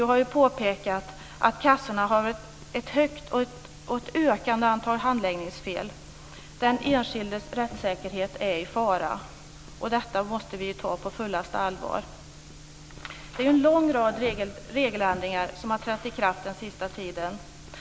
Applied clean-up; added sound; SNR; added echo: none; Piano + Printer; 17 dB; none.